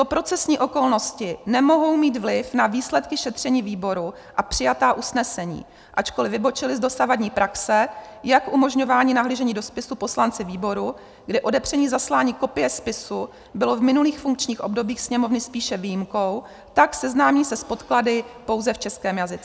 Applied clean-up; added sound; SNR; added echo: none; none; none; none.